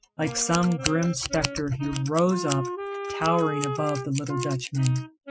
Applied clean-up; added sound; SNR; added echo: classical method Wiener filter.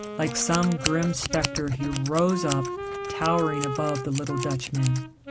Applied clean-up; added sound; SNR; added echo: none; Scissors + Wind instrument, woodwind instrument; 6 dB; none.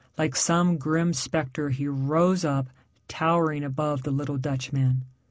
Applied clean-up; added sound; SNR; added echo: none; none; none; none.